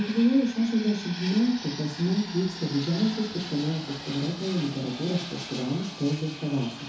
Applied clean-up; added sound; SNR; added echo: none; Fixed-wing aircraft, airplane; 12 dB; reverberation time 0.7 s.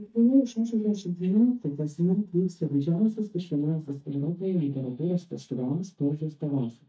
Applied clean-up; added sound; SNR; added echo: neural mask model DeepFilterNet 3.